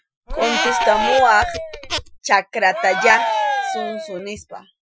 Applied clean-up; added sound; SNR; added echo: classical method Wiener filter.